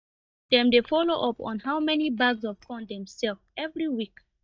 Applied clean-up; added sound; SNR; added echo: neural mask model DeepFilterNet 3.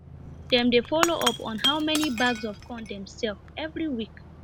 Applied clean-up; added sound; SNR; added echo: none; Shatter / Crushing; 6 dB; none.